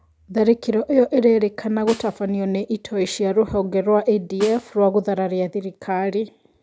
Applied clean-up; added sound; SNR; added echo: none; Snare drum; 20 dB; none.